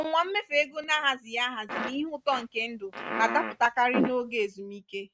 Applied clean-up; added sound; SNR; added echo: neural mask model RNNoise.